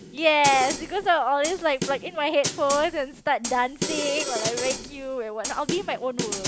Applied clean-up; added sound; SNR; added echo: none; Snare drum; 8 dB; none.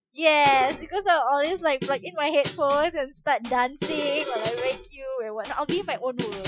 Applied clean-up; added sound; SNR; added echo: classical method Wiener filter.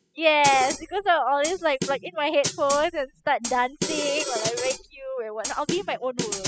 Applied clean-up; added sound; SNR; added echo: classical method spectral subtraction.